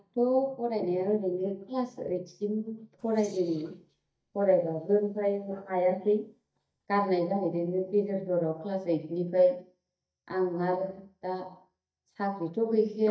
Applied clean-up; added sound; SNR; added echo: neural mask model DeepFilterNet 3.